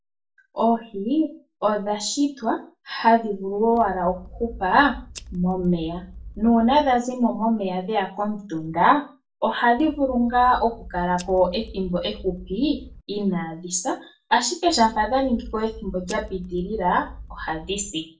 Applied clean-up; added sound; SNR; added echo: none; Scissors; 17 dB; reverberation time 0.3 s.